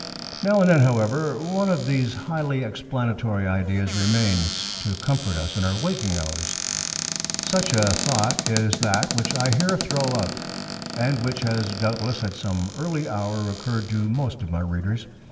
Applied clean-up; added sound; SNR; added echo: none; Cupboard open or close; 7 dB; reverberation time 2.4 s.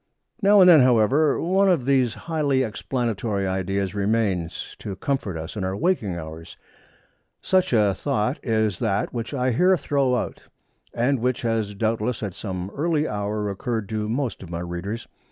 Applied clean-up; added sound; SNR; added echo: none; none; none; none.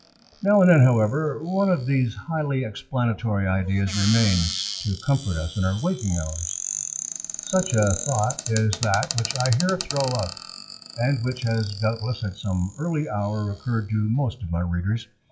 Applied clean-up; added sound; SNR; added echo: classical method WPE with log-MMSE.